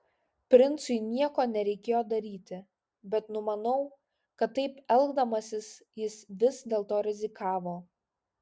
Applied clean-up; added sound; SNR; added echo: none; none; none; none.